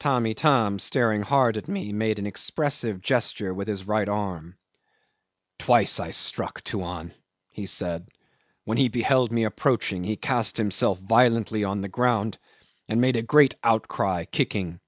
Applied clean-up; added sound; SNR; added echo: none; none; none; none.